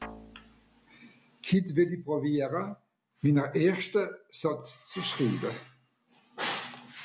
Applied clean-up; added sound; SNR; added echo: none; Guitar; 17 dB; none.